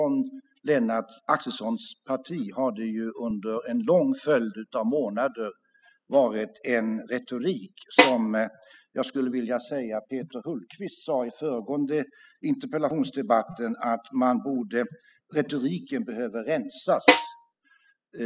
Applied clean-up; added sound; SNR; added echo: classical method spectral subtraction.